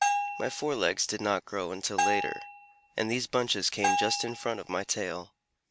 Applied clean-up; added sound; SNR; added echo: none; Bell; 2 dB; none.